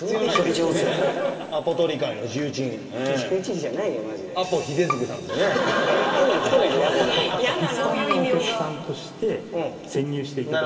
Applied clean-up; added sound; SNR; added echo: none; Bowed string instrument; 13 dB; reverberation time 2.7 s.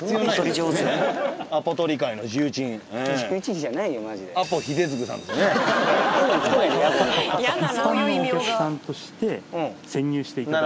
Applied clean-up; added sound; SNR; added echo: none; none; none; none.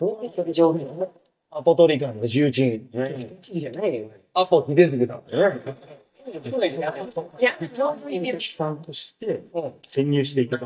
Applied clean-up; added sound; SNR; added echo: neural mask model DeepFilterNet 3.